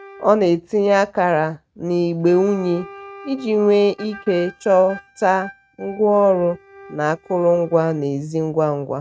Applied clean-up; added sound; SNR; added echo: neural mask model RNNoise.